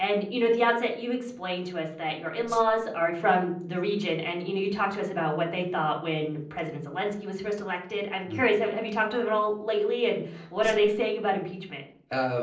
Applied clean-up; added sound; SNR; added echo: neural separator model SepFormer DNS4.